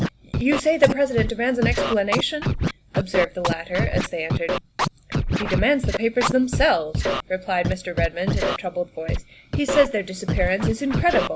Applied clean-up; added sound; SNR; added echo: none; Scratching (performance technique); 2 dB; none.